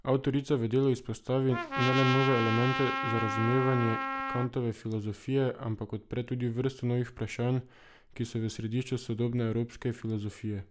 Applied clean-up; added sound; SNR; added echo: none; Trumpet; 3 dB; none.